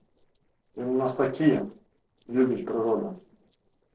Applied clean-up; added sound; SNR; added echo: neural separator model SepFormer DNS4.